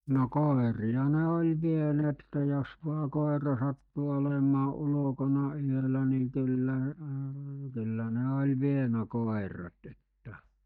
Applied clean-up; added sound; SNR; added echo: neural mask model DeepFilterNet 3.